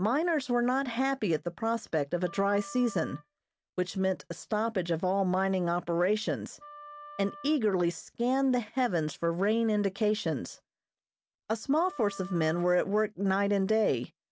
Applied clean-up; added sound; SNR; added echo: none; Wind instrument, woodwind instrument; 20 dB; none.